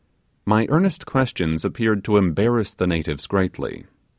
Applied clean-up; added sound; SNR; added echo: none; none; none; none.